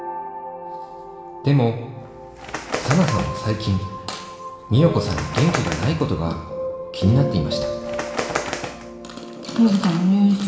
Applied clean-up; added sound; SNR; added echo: none; Bird; 10 dB; reverberation time 1.2 s.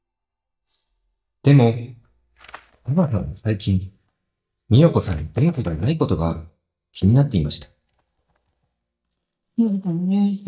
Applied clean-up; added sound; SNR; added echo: neural mask model DeepFilterNet 3.